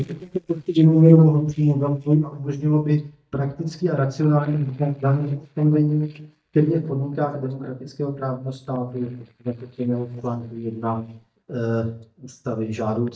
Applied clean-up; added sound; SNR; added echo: neural mask model DeepFilterNet 3.